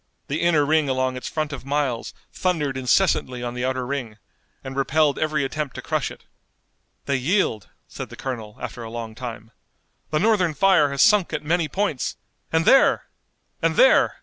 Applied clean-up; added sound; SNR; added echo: none; none; none; none.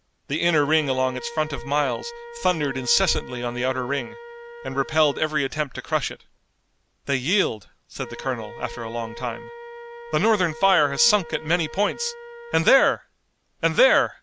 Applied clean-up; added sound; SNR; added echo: none; Wind instrument, woodwind instrument; 16 dB; none.